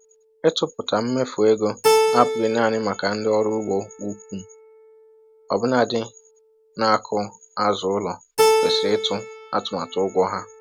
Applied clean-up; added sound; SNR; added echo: none; Keyboard (musical); 3 dB; none.